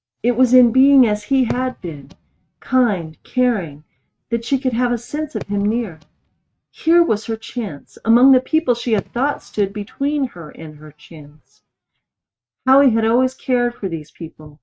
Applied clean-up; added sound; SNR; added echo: neural mask model RNNoise.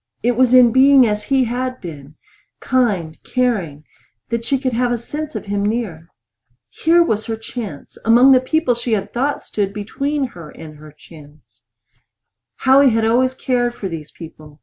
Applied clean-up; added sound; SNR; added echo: none; none; none; none.